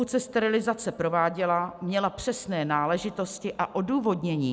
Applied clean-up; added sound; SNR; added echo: none; none; none; none.